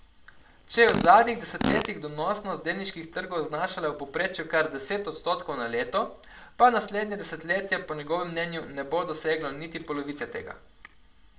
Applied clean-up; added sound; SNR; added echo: none; Fart; 5 dB; reverberation time 0.3 s.